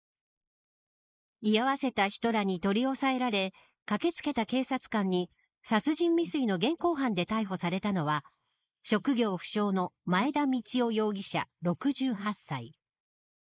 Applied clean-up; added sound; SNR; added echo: neural mask model Resemble Enhance denoiser.